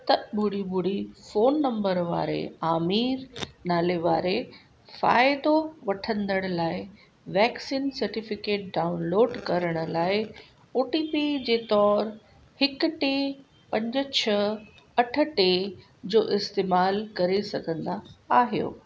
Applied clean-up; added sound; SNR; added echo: none; none; none; none.